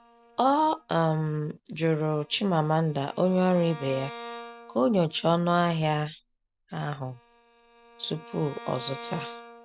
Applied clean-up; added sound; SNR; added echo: none; Bowed string instrument; 18 dB; none.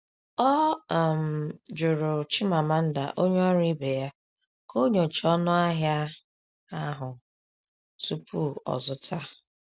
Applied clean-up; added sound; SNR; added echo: none; none; none; none.